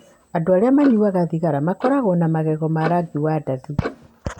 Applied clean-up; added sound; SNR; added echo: none; Clock; 16 dB; none.